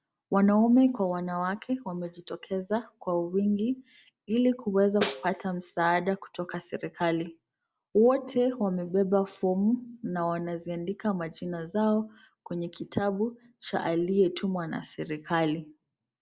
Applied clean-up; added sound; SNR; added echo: none; Snare drum; 9 dB; none.